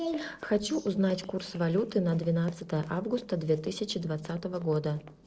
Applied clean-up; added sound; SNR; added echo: neural separator model SepFormer DNS4.